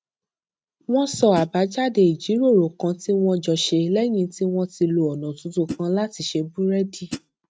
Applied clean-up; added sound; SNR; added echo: neural mask model RNNoise.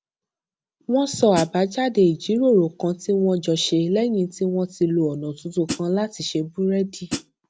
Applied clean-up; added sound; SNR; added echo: none; Hi-hat; 8 dB; none.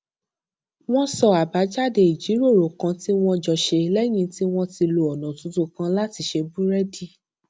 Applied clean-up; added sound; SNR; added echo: none; none; none; none.